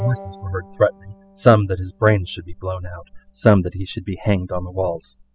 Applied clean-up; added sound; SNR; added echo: classical method spectral subtraction.